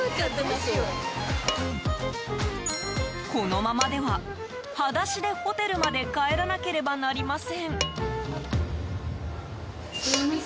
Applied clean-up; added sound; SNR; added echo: none; Dishes, pots, and pans; 12 dB; none.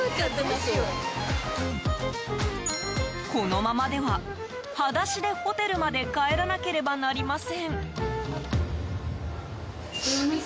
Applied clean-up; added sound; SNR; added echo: none; none; none; none.